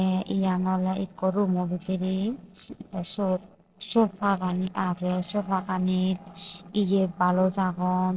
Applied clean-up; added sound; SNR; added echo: neural separator model SepFormer DNS4.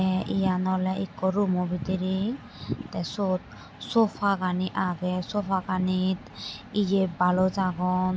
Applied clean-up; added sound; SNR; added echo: none; none; none; none.